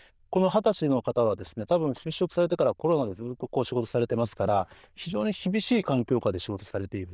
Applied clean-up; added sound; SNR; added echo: neural diffusion model UNIVERSE++.